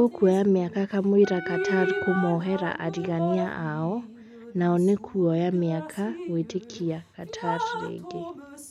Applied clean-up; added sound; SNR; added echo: none; Drip + Wind instrument, woodwind instrument; 9 dB; none.